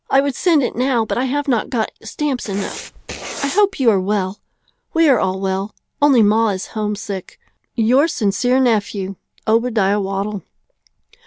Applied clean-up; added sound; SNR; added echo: none; Writing; 11 dB; none.